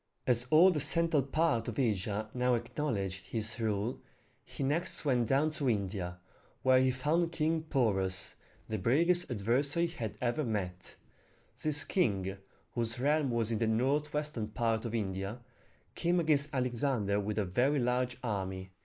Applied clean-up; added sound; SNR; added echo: neural mask model Resemble Enhance denoiser.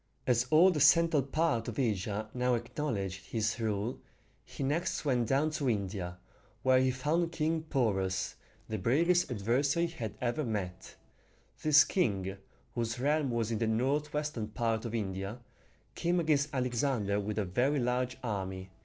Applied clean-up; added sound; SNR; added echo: neural separator model SepFormer DNS4.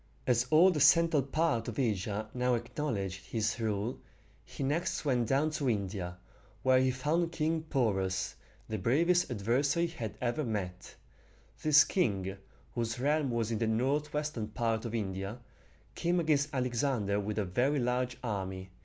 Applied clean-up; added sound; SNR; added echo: none; none; none; none.